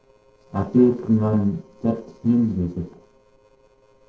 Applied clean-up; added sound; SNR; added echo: neural separator model SepFormer DNS4.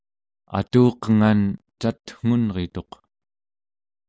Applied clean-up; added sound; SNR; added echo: none; none; none; none.